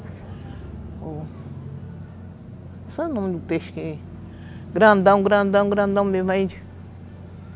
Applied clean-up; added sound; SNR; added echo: none; none; none; none.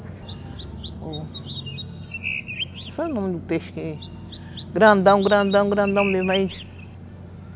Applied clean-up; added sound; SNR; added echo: none; Chirp, tweet; 13 dB; none.